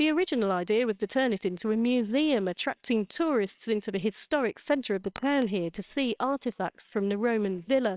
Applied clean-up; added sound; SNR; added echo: neural separator model SepFormer WHAMR!.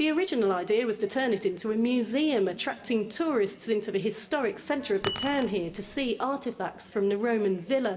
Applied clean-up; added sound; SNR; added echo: none; Keys jangling; 10 dB; reverberation time 0.7 s.